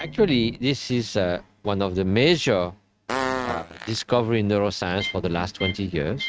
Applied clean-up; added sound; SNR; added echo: neural mask model RNNoise.